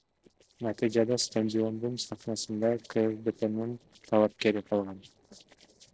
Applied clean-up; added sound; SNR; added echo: neural separator model SepFormer DNS4.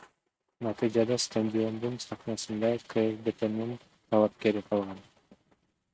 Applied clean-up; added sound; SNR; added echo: neural mask model RNNoise.